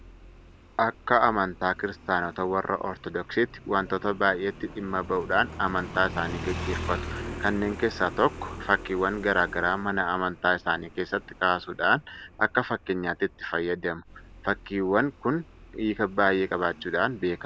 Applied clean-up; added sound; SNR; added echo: none; Motorcycle; 14 dB; none.